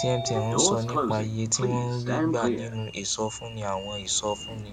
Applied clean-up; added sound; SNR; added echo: none; Sliding door; 3 dB; none.